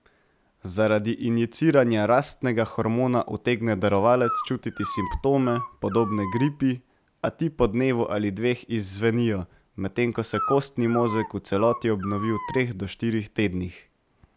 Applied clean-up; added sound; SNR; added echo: none; Dog; 9 dB; none.